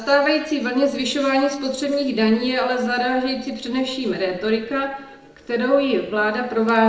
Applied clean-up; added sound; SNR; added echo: neural separator model SepFormer DNS4.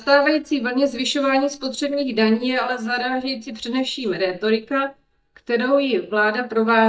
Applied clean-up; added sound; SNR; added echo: neural mask model DeepFilterNet 3.